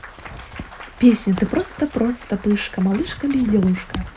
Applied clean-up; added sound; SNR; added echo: none; Applause / Cheering / Clapping; 20 dB; none.